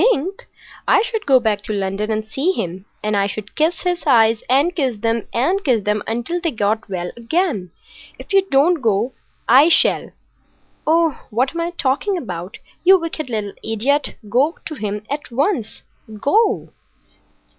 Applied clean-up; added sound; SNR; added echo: none; none; none; none.